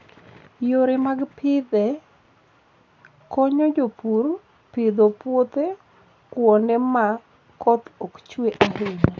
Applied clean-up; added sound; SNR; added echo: none; none; none; none.